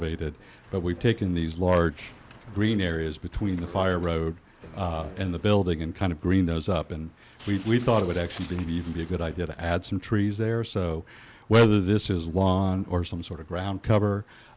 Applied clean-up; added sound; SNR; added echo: none; none; none; none.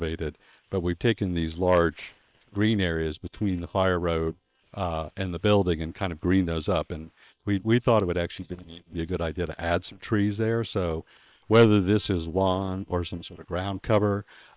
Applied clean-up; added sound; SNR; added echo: neural separator model SepFormer WHAM!.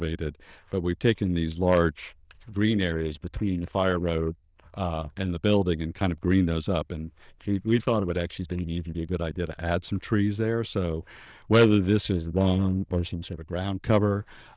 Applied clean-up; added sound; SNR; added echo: neural diffusion model UNIVERSE++.